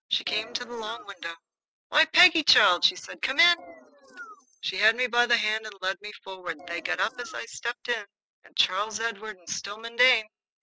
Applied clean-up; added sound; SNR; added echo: classical method spectral subtraction.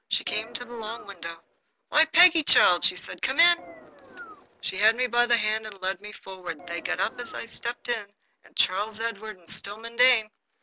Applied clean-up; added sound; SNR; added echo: none; Engine; 18 dB; none.